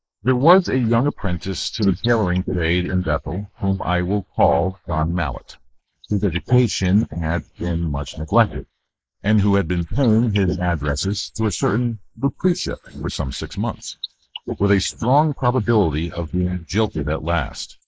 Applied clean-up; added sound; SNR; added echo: neural mask model Resemble Enhance denoiser.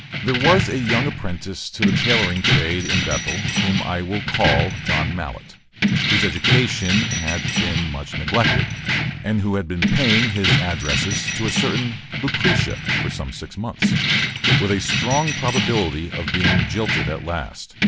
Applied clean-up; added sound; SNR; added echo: none; Keys jangling; -2 dB; none.